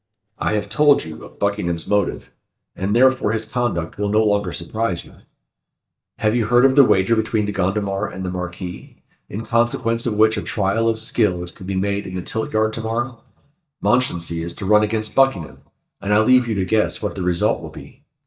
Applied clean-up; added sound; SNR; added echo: neural mask model DeepFilterNet 3.